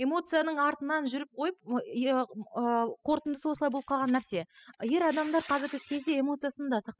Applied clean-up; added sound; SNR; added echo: classical method spectral subtraction.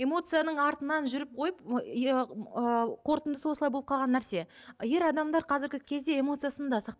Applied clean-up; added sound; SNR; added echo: none; none; none; none.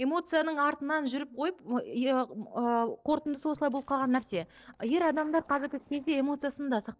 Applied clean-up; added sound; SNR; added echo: neural separator model SepFormer DNS4.